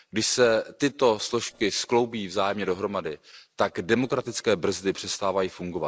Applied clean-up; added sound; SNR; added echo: neural separator model SepFormer DNS4.